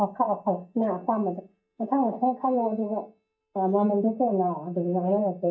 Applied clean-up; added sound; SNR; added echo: neural mask model DeepFilterNet 3.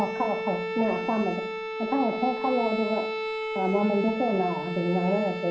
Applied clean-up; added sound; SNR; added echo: none; Bowed string instrument; 5 dB; reverberation time 0.6 s.